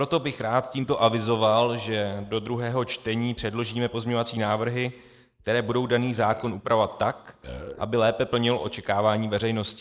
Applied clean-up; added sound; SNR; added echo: neural mask model Resemble Enhance denoiser.